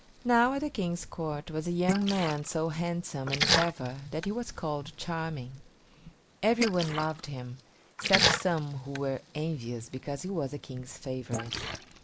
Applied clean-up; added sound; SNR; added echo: neural mask model Resemble Enhance denoiser.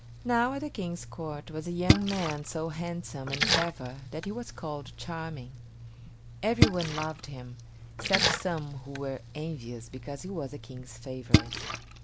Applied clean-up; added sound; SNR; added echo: none; Splash, splatter; -2 dB; none.